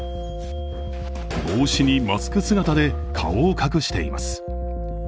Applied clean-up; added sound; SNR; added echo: none; none; none; none.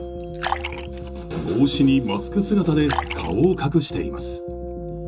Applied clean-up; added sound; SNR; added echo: none; Fill (with liquid); 11 dB; reverberation time 0.2 s.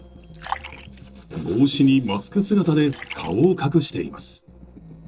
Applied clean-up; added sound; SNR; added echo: neural separator model SepFormer DNS4.